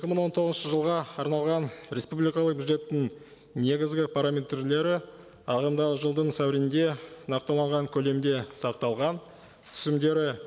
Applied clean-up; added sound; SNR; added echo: none; none; none; none.